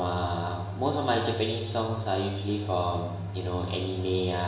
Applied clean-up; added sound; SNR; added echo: none; none; none; reverberation time 0.9 s.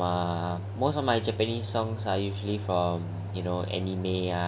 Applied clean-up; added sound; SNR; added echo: none; none; none; none.